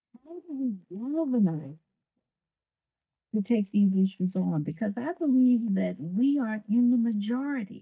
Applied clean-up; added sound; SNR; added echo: neural mask model DeepFilterNet 3.